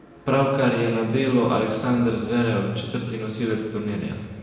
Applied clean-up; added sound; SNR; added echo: none; none; none; reverberation time 1.2 s.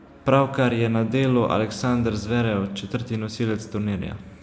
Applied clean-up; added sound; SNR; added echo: none; none; none; none.